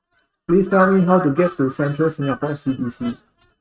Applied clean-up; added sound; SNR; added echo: neural mask model RNNoise.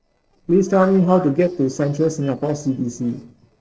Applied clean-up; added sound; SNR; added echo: neural separator model SepFormer DNS4.